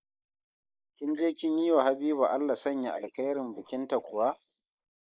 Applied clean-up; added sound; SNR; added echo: neural mask model Resemble Enhance denoiser.